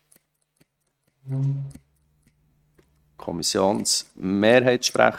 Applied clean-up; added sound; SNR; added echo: neural mask model RNNoise.